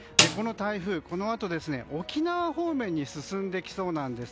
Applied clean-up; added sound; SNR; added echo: none; Snare drum; -2 dB; none.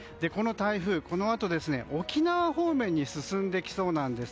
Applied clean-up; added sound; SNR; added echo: none; none; none; none.